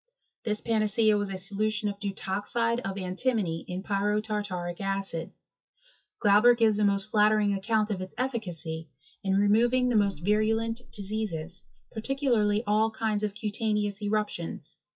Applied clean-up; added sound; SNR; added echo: classical method WPE with log-MMSE.